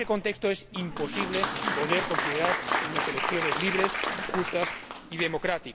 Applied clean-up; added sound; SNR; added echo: none; Applause; 0 dB; none.